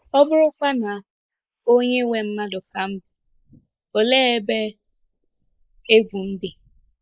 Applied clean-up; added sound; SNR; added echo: neural mask model Resemble Enhance denoiser.